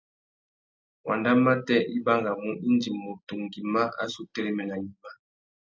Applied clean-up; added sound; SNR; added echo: none; none; none; none.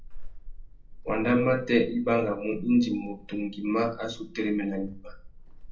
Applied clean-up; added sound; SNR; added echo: none; Squeak / Walk, footsteps; 13 dB; reverberation time 0.3 s.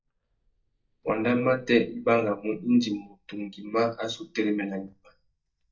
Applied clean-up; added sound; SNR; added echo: neural mask model DeepFilterNet 3.